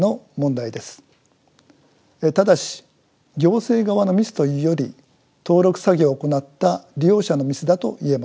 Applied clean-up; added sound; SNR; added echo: none; none; none; none.